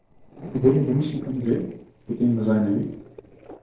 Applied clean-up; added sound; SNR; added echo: neural separator model SepFormer DNS4.